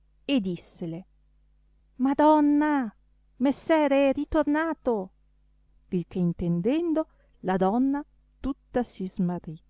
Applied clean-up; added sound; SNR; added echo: none; none; none; none.